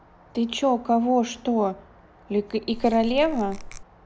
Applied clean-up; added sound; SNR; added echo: none; Squeak / Tools; 11 dB; none.